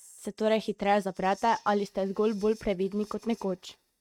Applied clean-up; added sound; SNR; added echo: neural mask model RNNoise.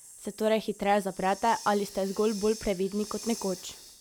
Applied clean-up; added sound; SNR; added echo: none; Hiss; 16 dB; none.